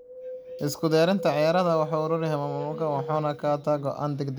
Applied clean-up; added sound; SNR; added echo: none; Wind; 12 dB; none.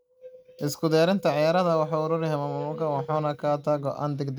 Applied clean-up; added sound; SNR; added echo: neural mask model RNNoise.